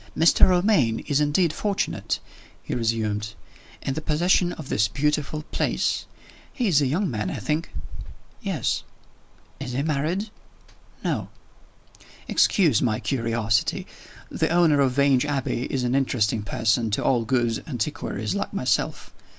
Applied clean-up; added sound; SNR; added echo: none; none; none; none.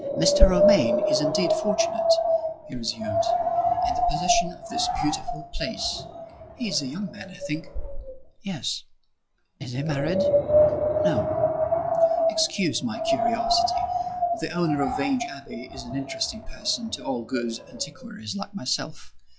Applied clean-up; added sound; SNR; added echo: classical method log-MMSE.